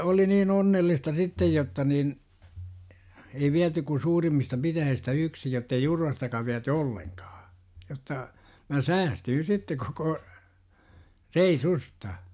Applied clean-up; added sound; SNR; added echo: none; none; none; none.